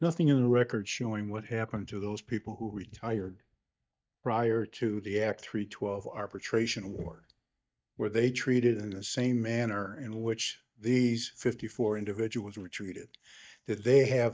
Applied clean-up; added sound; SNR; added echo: neural mask model DeepFilterNet 3.